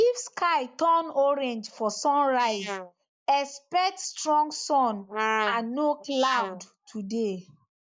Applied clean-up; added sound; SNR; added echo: neural mask model Resemble Enhance denoiser.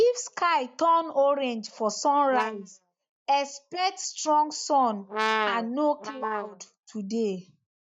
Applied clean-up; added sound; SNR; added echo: neural mask model DeepFilterNet 3.